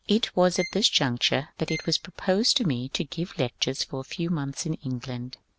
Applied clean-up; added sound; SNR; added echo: none; Bowed string instrument; 16 dB; none.